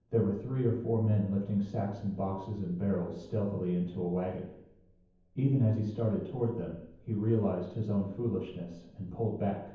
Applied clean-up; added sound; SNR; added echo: none; none; none; reverberation time 0.9 s.